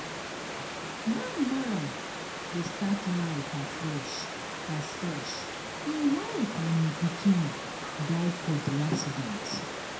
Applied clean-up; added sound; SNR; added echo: none; Stream / Liquid; 5 dB; reverberation time 0.5 s.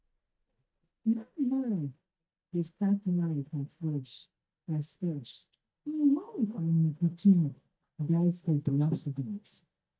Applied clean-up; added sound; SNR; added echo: neural mask model DeepFilterNet 3.